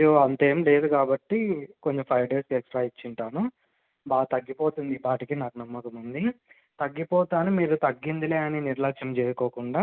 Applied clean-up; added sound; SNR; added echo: none; none; none; none.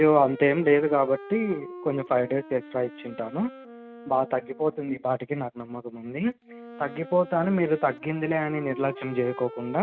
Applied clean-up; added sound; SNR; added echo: none; Wind instrument, woodwind instrument; 17 dB; none.